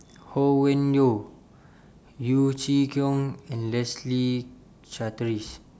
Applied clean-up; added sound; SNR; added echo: none; none; none; none.